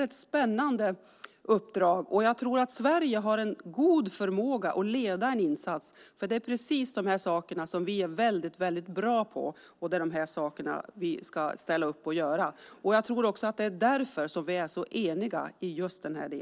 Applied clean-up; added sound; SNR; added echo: none; none; none; none.